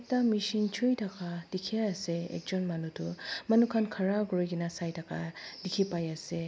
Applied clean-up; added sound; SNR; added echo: none; none; none; none.